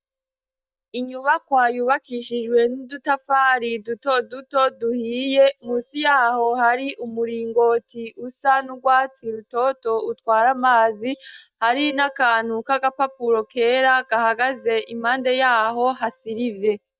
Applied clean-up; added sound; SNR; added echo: neural mask model DeepFilterNet 3.